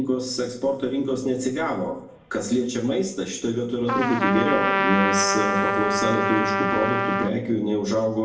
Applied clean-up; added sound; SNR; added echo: none; Trumpet; -1 dB; reverberation time 0.7 s.